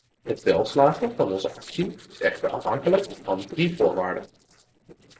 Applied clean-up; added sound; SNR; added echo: neural separator model SepFormer DNS4.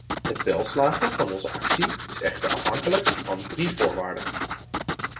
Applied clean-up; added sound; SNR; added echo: none; Writing; 0 dB; reverberation time 1.2 s.